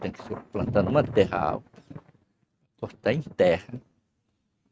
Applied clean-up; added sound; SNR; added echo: neural mask model RNNoise.